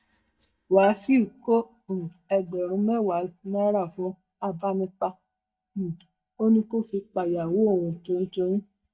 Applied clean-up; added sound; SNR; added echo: neural mask model DeepFilterNet 3.